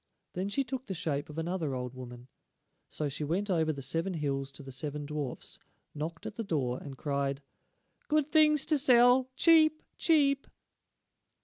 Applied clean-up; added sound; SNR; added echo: none; none; none; none.